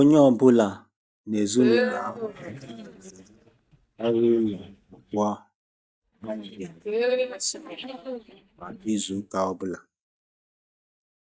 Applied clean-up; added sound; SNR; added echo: neural mask model DeepFilterNet 3.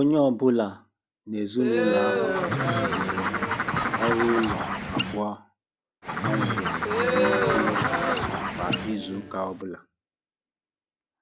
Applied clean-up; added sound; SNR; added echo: none; Crowd + Bird; -3 dB; none.